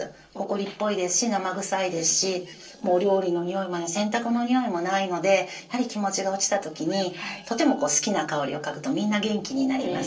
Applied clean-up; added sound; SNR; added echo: neural separator model SepFormer DNS4.